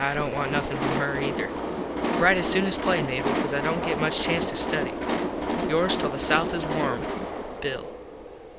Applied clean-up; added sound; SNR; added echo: none; Train; 1 dB; none.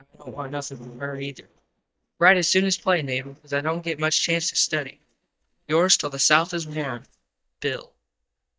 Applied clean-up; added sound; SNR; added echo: neural mask model DeepFilterNet 3.